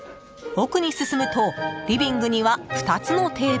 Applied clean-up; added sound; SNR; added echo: none; none; none; none.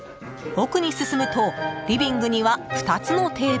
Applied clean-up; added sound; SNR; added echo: none; Bowed string instrument; 15 dB; none.